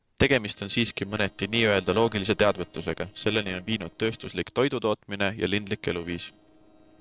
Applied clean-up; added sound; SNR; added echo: neural separator model SepFormer DNS4.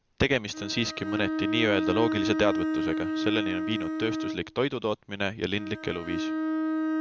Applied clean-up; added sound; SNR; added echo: none; Bowed string instrument; 1 dB; none.